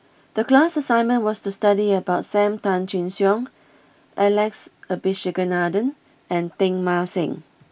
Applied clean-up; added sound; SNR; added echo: none; none; none; none.